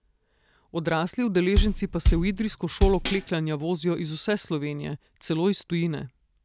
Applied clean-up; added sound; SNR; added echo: none; Bass drum; -2 dB; none.